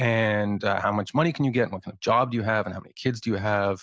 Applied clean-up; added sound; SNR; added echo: none; none; none; none.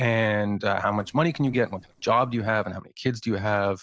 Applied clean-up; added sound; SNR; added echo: neural separator model SepFormer DNS4.